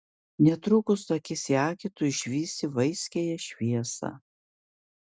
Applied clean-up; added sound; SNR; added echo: none; none; none; none.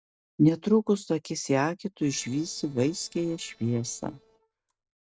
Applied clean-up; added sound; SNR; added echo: neural separator model SepFormer DNS4.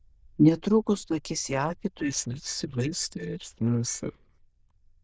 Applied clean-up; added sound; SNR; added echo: neural diffusion model UNIVERSE++.